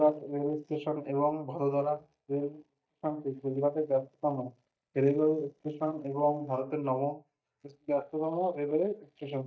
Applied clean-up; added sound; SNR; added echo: neural mask model DeepFilterNet 3.